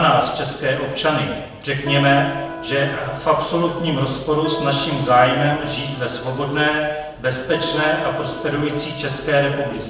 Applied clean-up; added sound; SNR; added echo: none; Electric guitar; 12 dB; reverberation time 0.9 s.